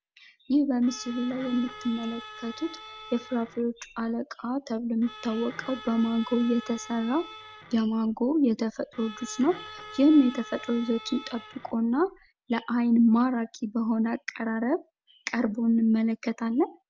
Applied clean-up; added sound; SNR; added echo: none; Bowed string instrument; 17 dB; none.